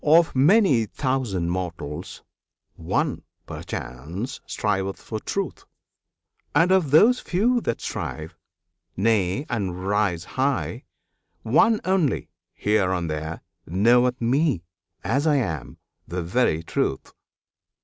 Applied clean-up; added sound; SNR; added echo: none; none; none; none.